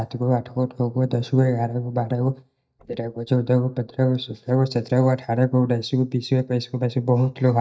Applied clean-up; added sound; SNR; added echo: neural mask model DeepFilterNet 3.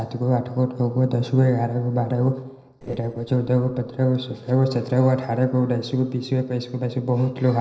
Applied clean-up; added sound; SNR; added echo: neural separator model SepFormer DNS4.